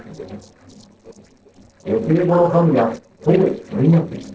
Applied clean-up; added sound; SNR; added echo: neural separator model SepFormer DNS4.